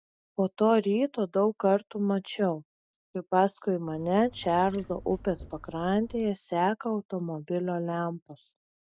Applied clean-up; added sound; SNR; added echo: none; Trickle, dribble / Chirp, tweet; 20 dB; none.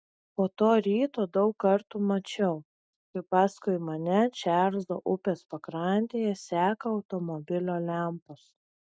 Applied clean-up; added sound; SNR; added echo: none; none; none; none.